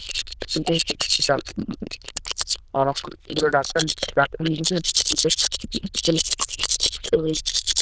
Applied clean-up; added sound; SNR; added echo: neural diffusion model UNIVERSE++.